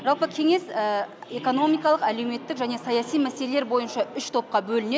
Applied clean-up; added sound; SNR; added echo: none; none; none; none.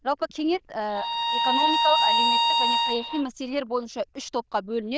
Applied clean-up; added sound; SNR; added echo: neural diffusion model UNIVERSE++.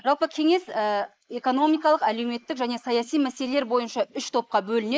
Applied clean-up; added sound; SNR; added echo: neural mask model Resemble Enhance denoiser.